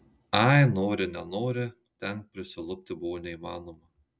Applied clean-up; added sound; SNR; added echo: none; none; none; none.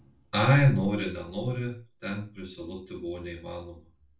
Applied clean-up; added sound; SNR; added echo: none; none; none; reverberation time 0.3 s.